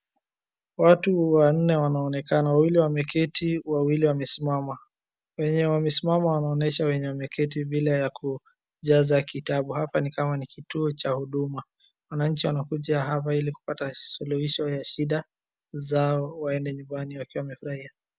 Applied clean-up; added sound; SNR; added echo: none; none; none; none.